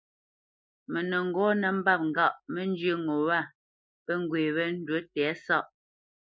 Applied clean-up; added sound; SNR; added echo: neural mask model Resemble Enhance denoiser.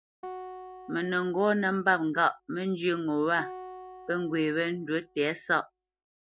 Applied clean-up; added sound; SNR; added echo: none; Acoustic guitar; 17 dB; none.